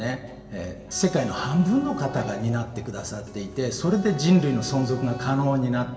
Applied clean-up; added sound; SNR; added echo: none; Bowed string instrument; 15 dB; reverberation time 2.6 s.